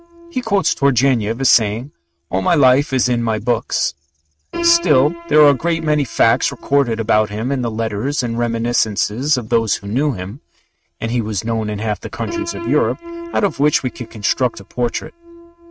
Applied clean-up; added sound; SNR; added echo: neural mask model RNNoise.